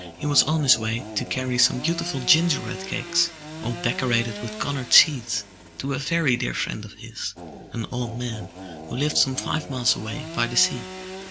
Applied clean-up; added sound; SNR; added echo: none; Sawing / Engine; 12 dB; none.